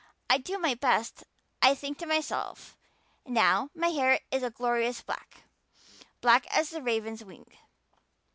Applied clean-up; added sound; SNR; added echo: none; none; none; none.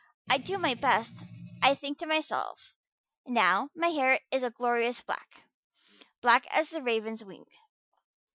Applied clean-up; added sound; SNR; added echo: classical method Wiener filter.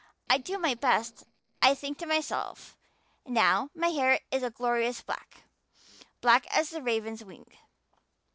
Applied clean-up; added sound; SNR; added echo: neural separator model SepFormer DNS4.